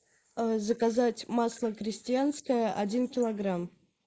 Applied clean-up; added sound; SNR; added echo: neural mask model Resemble Enhance denoiser.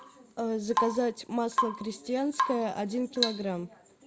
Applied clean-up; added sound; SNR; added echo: none; Drip / Water tap, faucet / Rain; 3 dB; none.